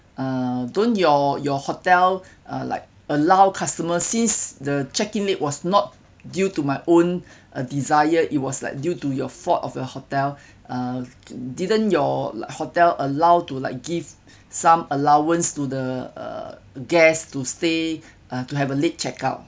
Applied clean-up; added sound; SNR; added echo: none; none; none; none.